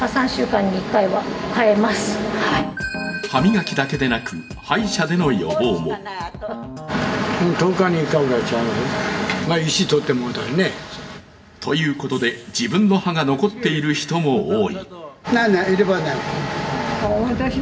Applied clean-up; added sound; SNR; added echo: none; none; none; reverberation time 0.7 s.